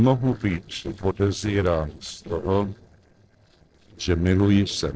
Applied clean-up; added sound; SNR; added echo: neural separator model SepFormer DNS4.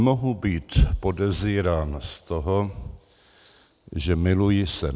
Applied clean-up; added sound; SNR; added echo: none; none; none; none.